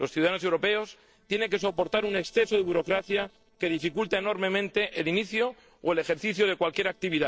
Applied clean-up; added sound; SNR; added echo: neural separator model SepFormer DNS4.